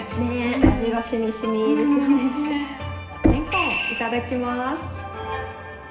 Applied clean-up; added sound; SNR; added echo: none; Knock; 4 dB; reverberation time 1.8 s.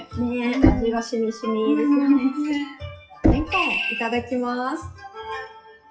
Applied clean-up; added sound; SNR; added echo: classical method WPE with log-MMSE.